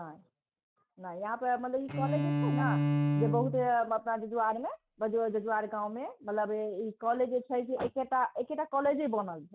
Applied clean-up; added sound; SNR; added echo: neural mask model RNNoise.